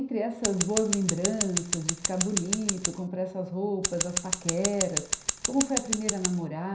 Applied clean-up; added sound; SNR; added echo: none; Scissors; 0 dB; reverberation time 0.5 s.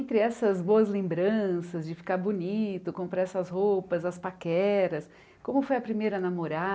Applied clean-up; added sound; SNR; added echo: none; none; none; none.